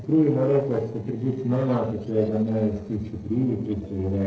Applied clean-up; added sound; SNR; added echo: neural separator model SepFormer DNS4.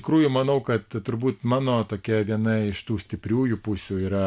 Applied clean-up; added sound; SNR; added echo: none; none; none; none.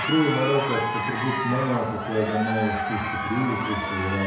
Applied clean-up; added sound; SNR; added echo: none; Crowd; 2 dB; reverberation time 1.0 s.